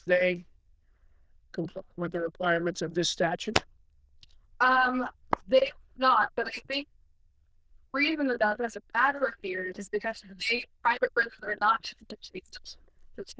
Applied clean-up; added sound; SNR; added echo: neural diffusion model UNIVERSE++.